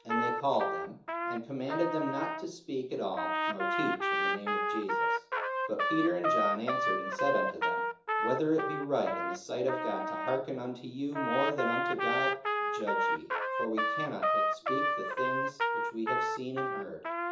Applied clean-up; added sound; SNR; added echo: none; Trumpet; -2 dB; reverberation time 0.6 s.